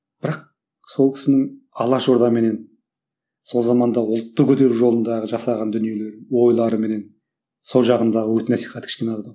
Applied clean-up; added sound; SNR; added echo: none; none; none; none.